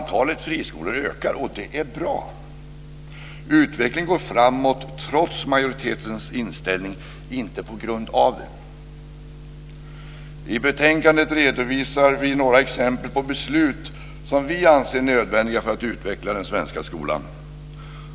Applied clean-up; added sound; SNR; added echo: none; none; none; none.